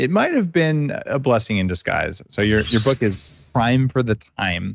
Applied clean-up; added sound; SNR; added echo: neural mask model RNNoise.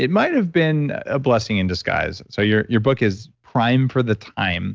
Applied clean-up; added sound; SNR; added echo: none; none; none; none.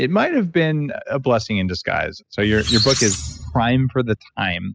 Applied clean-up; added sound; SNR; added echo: classical method spectral subtraction.